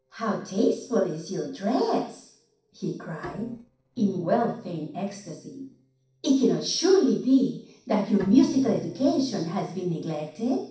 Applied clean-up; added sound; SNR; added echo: neural separator model SepFormer DNS4.